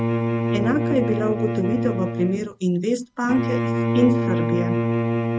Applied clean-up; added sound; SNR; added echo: neural mask model RNNoise.